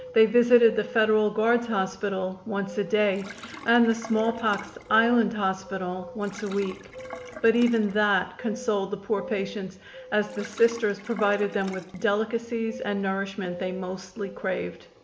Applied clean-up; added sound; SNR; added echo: none; Bird vocalization, bird call, bird song + Sink (filling or washing); 17 dB; none.